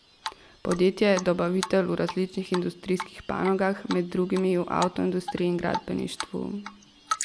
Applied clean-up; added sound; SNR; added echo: none; Drip; 11 dB; none.